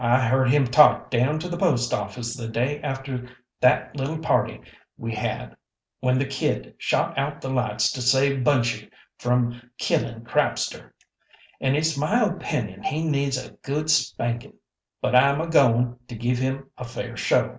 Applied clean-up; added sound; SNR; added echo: none; none; none; none.